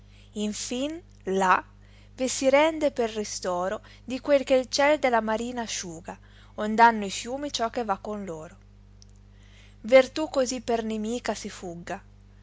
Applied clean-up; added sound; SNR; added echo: none; none; none; none.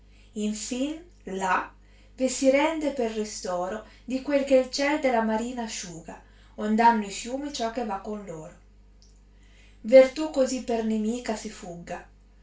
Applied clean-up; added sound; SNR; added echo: none; none; none; reverberation time 0.3 s.